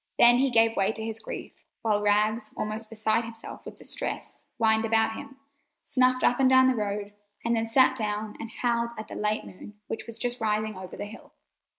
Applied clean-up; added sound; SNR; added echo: neural mask model Resemble Enhance denoiser.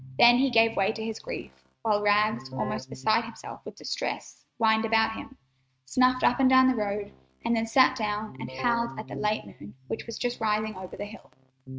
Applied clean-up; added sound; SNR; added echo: neural mask model RNNoise.